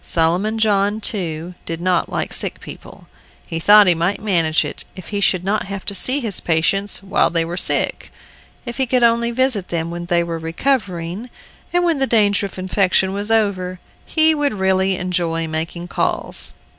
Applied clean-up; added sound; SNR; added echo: none; none; none; none.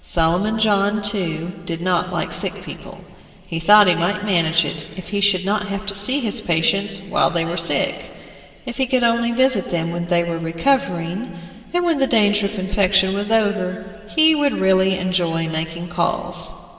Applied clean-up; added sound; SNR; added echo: none; none; none; reverberation time 2.8 s.